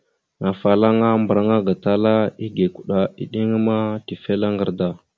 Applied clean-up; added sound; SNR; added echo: none; none; none; none.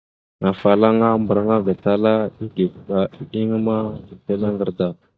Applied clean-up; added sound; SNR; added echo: neural mask model DeepFilterNet 3.